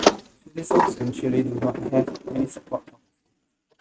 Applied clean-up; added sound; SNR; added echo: neural mask model RNNoise.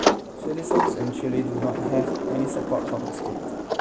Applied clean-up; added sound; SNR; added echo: none; Sliding door; -4 dB; none.